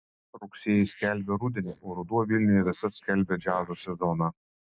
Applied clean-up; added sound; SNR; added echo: neural mask model Resemble Enhance denoiser.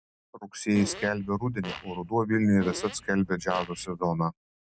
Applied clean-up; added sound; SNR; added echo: none; Fart; 14 dB; none.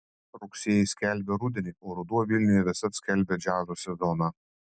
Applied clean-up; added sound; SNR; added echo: none; none; none; none.